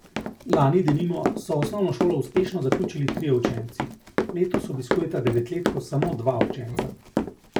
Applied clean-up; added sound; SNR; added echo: none; Run; 3 dB; none.